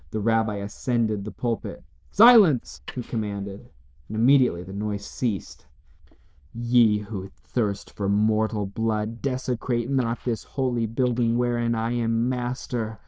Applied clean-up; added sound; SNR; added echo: neural diffusion model UNIVERSE++.